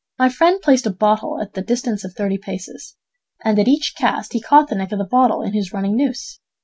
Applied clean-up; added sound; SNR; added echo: none; none; none; none.